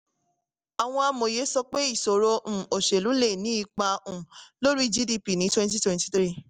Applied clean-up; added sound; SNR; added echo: none; none; none; none.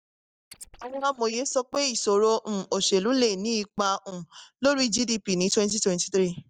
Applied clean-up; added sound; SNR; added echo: neural mask model DeepFilterNet 3.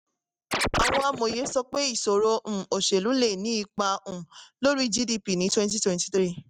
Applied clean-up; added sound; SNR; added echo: neural mask model RNNoise.